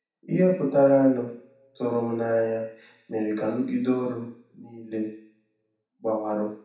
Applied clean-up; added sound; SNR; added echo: none; none; none; reverberation time 0.7 s.